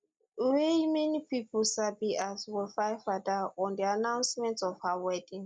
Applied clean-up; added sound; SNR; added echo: none; none; none; none.